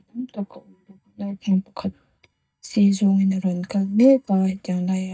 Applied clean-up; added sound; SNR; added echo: neural mask model DeepFilterNet 3.